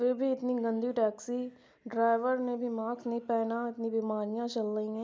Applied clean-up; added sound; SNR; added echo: none; none; none; none.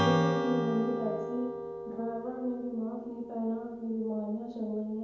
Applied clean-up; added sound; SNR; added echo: none; Strum; 0 dB; reverberation time 1.0 s.